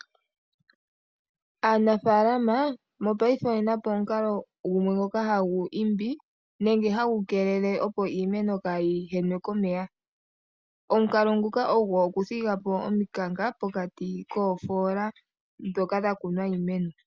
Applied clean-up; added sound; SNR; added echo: none; none; none; none.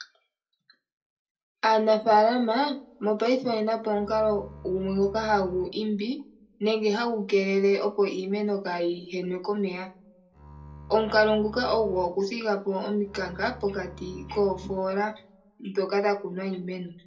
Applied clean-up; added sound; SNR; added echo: none; Bowed string instrument; 18 dB; reverberation time 0.2 s.